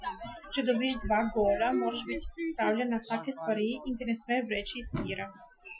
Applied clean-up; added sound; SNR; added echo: classical method Wiener filter.